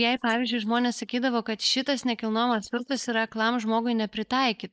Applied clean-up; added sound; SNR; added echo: neural mask model Resemble Enhance denoiser.